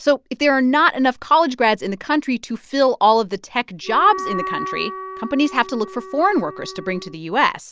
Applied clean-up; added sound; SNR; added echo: none; Wind instrument, woodwind instrument; 12 dB; none.